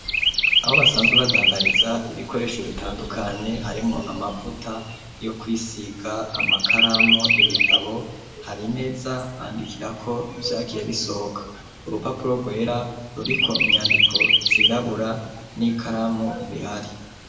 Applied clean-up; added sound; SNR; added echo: none; Chirp, tweet; -3 dB; reverberation time 0.9 s.